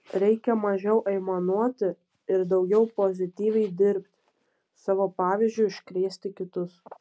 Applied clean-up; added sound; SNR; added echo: none; none; none; none.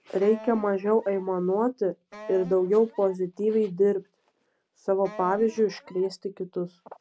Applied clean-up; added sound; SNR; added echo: none; Wind instrument, woodwind instrument; 20 dB; none.